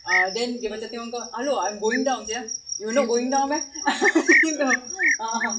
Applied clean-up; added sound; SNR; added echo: classical method WPE with log-MMSE.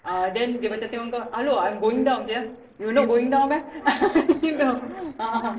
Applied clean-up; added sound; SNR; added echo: neural separator model SepFormer DNS4.